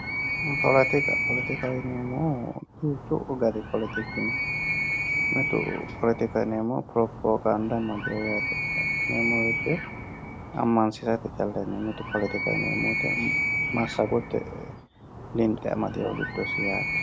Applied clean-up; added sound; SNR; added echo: none; Animal; 2 dB; none.